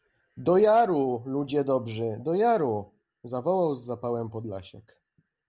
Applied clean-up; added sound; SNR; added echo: none; none; none; none.